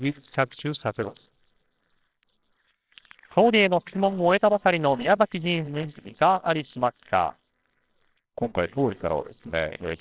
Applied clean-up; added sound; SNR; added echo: neural separator model SepFormer WHAMR!.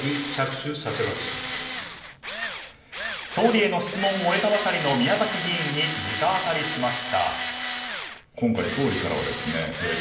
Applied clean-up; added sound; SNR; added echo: none; Tools; 6 dB; reverberation time 0.9 s.